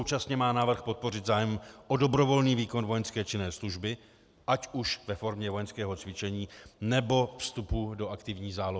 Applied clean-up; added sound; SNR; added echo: none; none; none; none.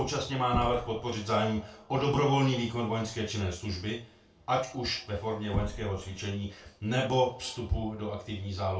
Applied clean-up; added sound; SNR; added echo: none; Knock; 13 dB; reverberation time 0.2 s.